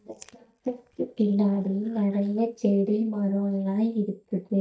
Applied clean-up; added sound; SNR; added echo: neural mask model DeepFilterNet 3.